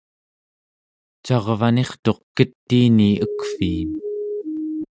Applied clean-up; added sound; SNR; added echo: neural mask model RNNoise.